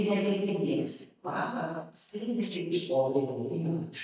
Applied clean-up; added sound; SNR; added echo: neural mask model DeepFilterNet 3.